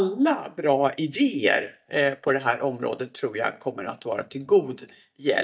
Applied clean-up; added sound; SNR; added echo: neural mask model DeepFilterNet 3.